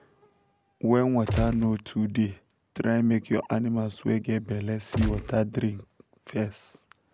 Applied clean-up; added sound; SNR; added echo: none; Gunshot, gunfire; 2 dB; none.